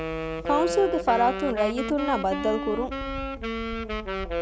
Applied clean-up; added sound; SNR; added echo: none; Wind instrument, woodwind instrument; 4 dB; none.